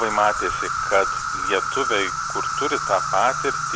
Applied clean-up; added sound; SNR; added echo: none; Insect; 1 dB; none.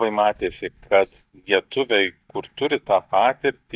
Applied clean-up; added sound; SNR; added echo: neural mask model DeepFilterNet 3.